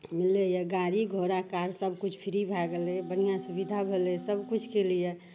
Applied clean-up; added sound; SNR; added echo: none; Wind instrument, woodwind instrument; 17 dB; none.